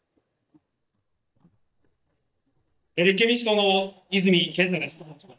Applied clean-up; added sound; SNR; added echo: neural mask model DeepFilterNet 3.